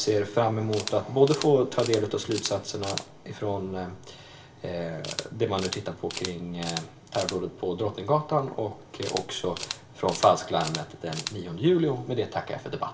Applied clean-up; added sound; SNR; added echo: none; Camera; 13 dB; reverberation time 0.3 s.